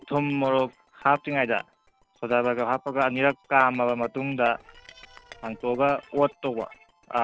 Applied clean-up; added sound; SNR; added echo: neural separator model SepFormer DNS4.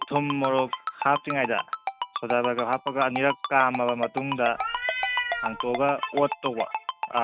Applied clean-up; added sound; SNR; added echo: none; Ringtone + Meow; 5 dB; none.